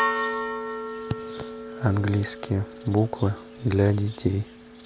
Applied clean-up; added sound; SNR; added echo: none; Church bell; 7 dB; none.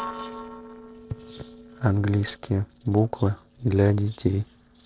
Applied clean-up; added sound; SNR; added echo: neural separator model SepFormer DNS4.